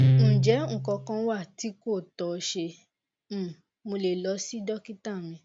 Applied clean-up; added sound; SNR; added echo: none; Guitar; -2 dB; none.